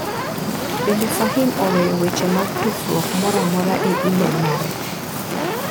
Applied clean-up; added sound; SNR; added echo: none; Fire; 1 dB; none.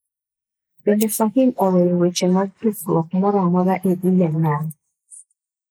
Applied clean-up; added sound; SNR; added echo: neural mask model Resemble Enhance denoiser.